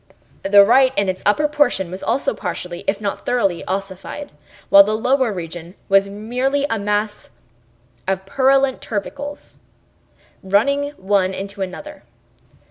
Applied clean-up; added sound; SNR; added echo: none; none; none; none.